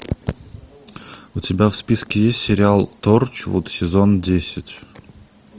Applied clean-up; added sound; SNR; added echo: none; none; none; none.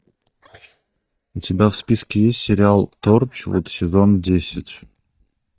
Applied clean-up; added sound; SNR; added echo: neural mask model DeepFilterNet 3.